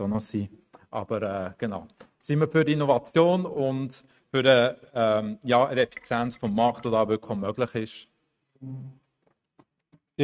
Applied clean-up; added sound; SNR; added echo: neural mask model RNNoise.